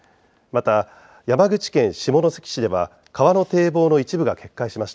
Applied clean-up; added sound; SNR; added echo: none; none; none; none.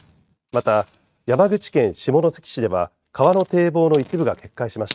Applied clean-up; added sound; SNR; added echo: neural mask model RNNoise.